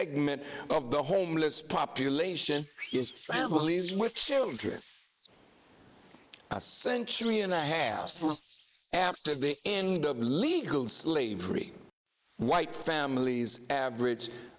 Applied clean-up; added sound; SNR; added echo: neural mask model Resemble Enhance denoiser.